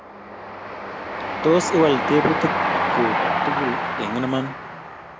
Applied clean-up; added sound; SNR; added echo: none; Train; 0 dB; none.